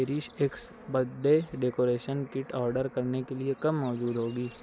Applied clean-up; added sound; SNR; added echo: none; Bird / Insect / Frog; 18 dB; none.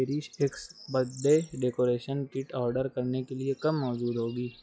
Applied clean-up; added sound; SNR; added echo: classical method log-MMSE.